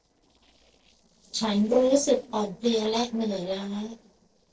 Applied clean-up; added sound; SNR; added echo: neural separator model SepFormer DNS4.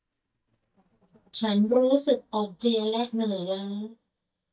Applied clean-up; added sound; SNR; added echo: neural mask model DeepFilterNet 3.